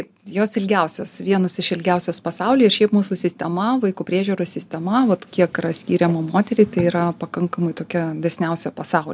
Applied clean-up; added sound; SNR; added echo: none; none; none; none.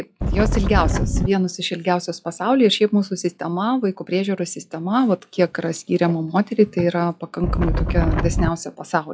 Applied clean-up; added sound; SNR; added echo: classical method log-MMSE.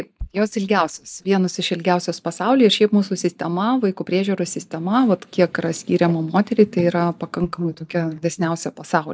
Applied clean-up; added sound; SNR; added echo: neural mask model DeepFilterNet 3.